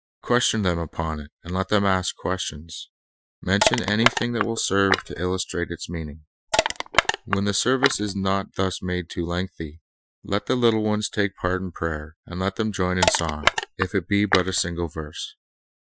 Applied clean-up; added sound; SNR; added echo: classical method Wiener filter.